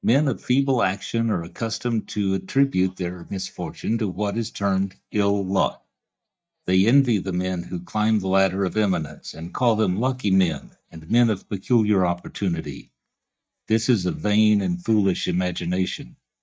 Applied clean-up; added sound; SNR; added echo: neural mask model DeepFilterNet 3.